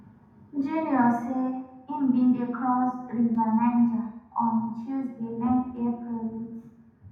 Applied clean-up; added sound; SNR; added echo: none; none; none; reverberation time 0.8 s.